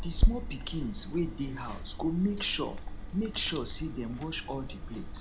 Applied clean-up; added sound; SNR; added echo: none; Chewing, mastication; -1 dB; none.